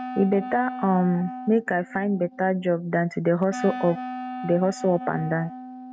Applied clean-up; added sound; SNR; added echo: neural mask model RNNoise.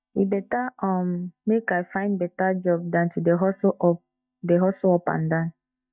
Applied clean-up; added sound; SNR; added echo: neural mask model DeepFilterNet 3.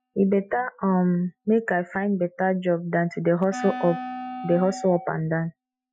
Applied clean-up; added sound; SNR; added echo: classical method Wiener filter.